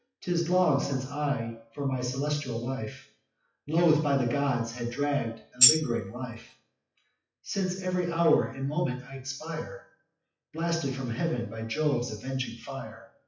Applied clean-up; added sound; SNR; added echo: classical method WPE with log-MMSE.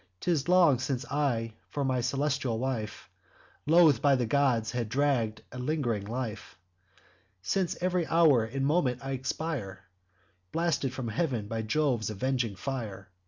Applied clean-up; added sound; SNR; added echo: none; none; none; none.